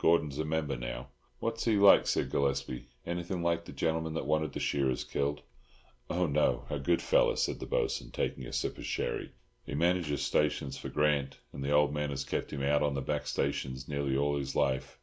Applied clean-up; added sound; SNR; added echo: none; none; none; none.